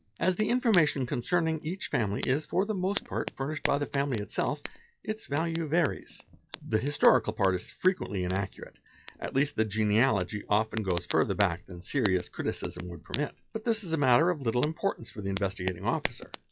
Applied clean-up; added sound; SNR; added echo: classical method log-MMSE.